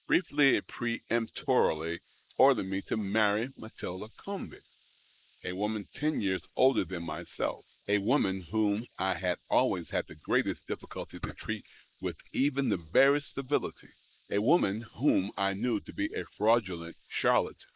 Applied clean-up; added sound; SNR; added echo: neural mask model Resemble Enhance denoiser.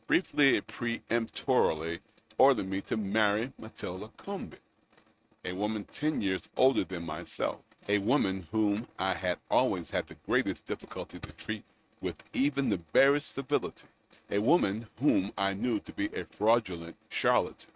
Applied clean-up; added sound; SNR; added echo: neural mask model RNNoise.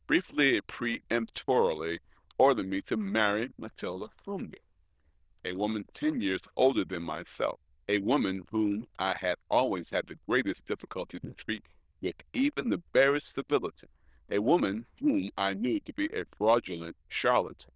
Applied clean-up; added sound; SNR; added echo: neural diffusion model UNIVERSE++.